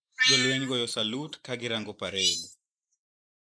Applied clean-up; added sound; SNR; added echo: neural mask model Resemble Enhance denoiser.